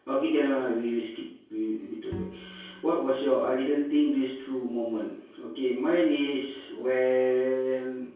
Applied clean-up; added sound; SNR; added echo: none; Bowed string instrument; 18 dB; reverberation time 0.6 s.